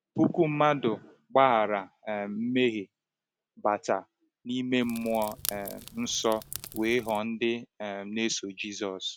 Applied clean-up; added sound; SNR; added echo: none; Crackle; 13 dB; none.